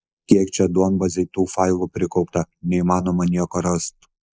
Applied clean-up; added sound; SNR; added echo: neural mask model Resemble Enhance denoiser.